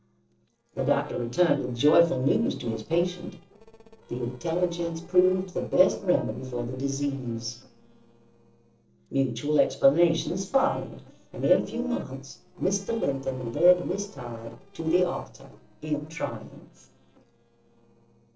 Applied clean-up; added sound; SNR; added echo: neural separator model SepFormer DNS4.